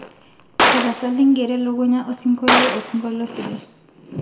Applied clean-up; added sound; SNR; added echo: none; Gunshot, gunfire; 1 dB; reverberation time 1.1 s.